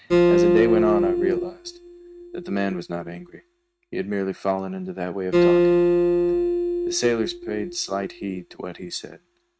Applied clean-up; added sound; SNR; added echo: neural mask model RNNoise.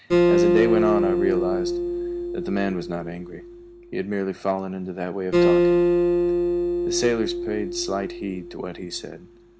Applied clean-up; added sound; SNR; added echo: none; Acoustic guitar; -5 dB; none.